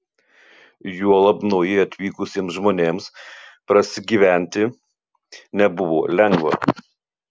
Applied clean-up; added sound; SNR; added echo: none; none; none; none.